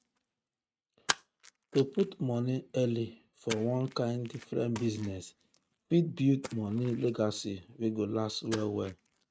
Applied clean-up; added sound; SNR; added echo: neural mask model RNNoise.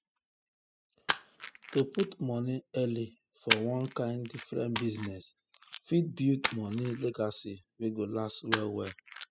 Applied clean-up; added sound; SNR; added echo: classical method spectral subtraction.